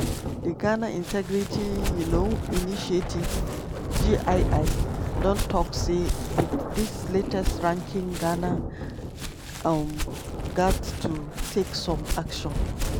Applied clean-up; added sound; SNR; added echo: none; Walk, footsteps + Thunder; 0 dB; none.